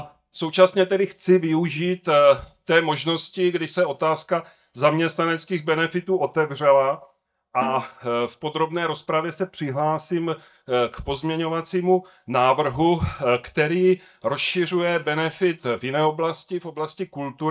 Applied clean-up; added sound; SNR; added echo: neural mask model DeepFilterNet 3.